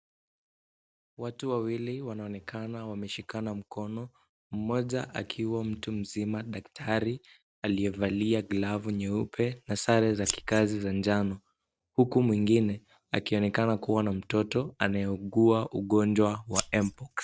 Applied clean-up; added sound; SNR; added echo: none; Scissors; 6 dB; none.